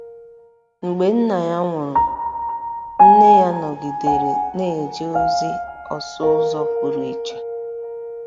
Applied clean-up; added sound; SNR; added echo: none; Piano; -4 dB; none.